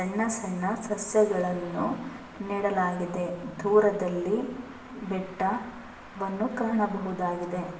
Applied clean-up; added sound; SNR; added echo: none; Traffic noise, roadway noise; 18 dB; reverberation time 0.8 s.